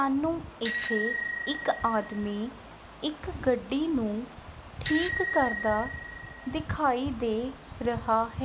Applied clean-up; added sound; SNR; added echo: none; Bicycle bell; 1 dB; none.